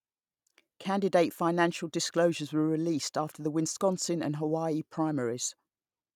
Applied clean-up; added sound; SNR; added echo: none; none; none; none.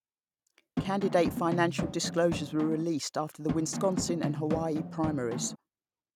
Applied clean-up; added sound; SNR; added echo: none; Drum; 4 dB; none.